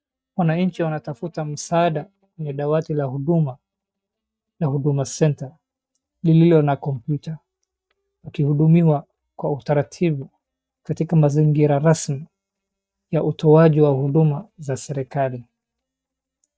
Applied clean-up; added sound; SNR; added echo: neural mask model DeepFilterNet 3.